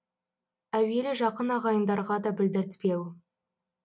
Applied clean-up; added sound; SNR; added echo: none; none; none; none.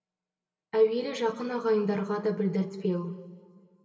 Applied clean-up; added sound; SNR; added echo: none; none; none; reverberation time 2.7 s.